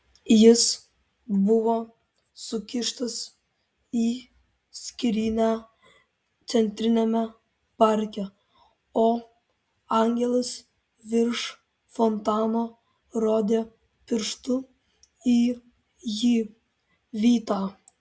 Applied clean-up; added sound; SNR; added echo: none; none; none; none.